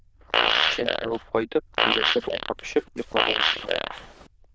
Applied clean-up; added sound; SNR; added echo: neural diffusion model UNIVERSE++.